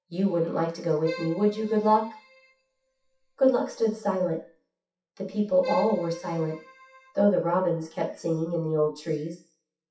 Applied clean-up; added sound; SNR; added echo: classical method WPE with log-MMSE.